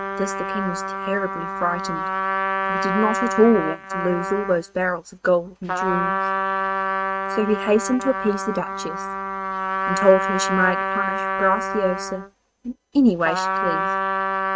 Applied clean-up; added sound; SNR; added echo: neural mask model RNNoise.